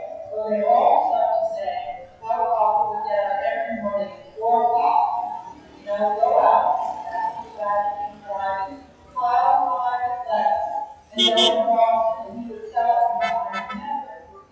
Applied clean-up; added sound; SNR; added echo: classical method WPE with log-MMSE.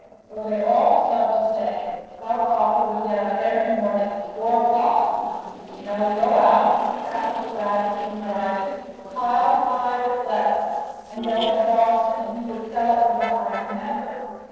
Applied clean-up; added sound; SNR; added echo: neural separator model SepFormer DNS4.